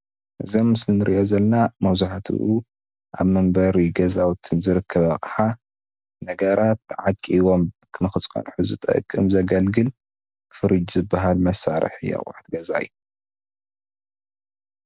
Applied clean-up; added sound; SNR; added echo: none; none; none; none.